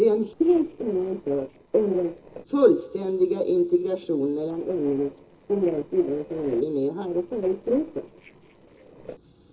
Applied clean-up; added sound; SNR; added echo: neural separator model SepFormer DNS4.